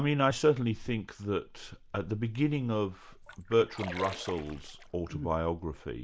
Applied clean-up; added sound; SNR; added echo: none; Splash, splatter; 13 dB; none.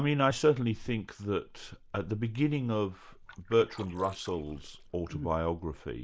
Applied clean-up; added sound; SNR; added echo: neural mask model Resemble Enhance denoiser.